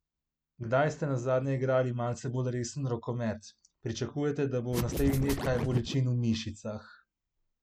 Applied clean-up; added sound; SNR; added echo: none; Scratching (performance technique); 2 dB; none.